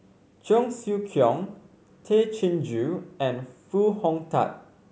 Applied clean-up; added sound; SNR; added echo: none; none; none; none.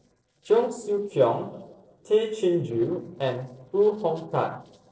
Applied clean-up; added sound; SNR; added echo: neural separator model SepFormer DNS4.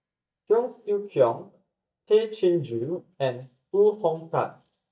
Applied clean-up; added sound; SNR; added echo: neural mask model DeepFilterNet 3.